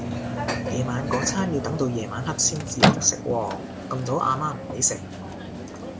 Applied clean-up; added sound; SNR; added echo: none; Microwave oven; 1 dB; none.